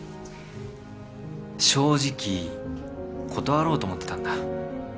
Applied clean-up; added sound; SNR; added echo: none; none; none; none.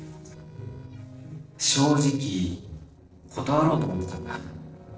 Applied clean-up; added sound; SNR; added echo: neural separator model SepFormer DNS4.